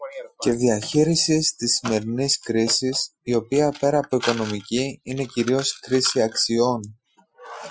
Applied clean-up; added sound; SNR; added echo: classical method Wiener filter.